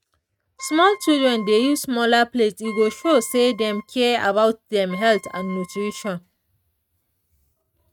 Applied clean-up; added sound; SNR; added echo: neural mask model RNNoise.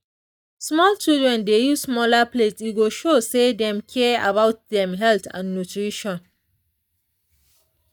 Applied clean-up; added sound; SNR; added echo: neural mask model DeepFilterNet 3.